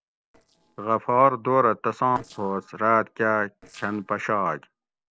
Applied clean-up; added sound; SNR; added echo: neural separator model SepFormer DNS4.